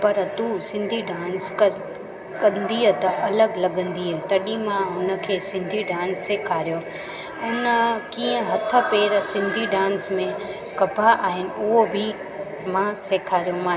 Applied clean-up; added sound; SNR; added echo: none; none; none; reverberation time 1.3 s.